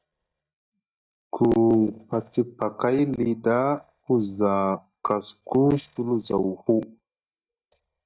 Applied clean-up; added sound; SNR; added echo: neural mask model DeepFilterNet 3.